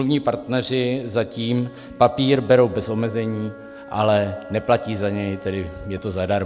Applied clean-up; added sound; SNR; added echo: none; Wind instrument, woodwind instrument; 19 dB; none.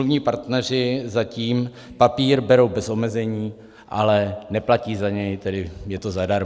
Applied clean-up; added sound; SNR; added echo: none; none; none; none.